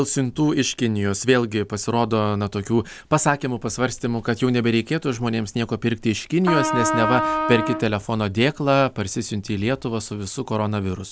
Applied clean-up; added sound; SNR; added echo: none; Trumpet; 2 dB; none.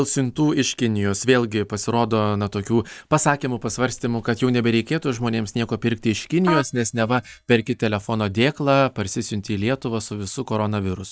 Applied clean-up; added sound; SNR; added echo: neural mask model DeepFilterNet 3.